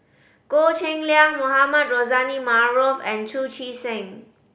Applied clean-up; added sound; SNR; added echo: none; none; none; none.